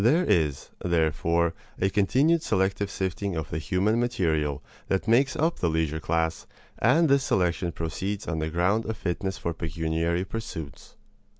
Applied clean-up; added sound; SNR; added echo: none; none; none; none.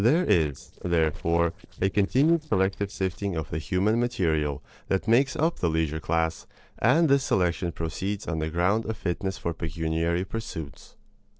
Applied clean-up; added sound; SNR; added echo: neural separator model SepFormer DNS4.